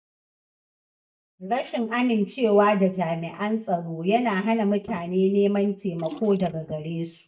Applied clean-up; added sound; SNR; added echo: neural mask model DeepFilterNet 3.